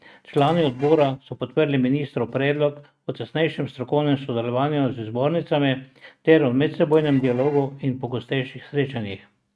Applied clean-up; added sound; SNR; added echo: neural mask model RNNoise.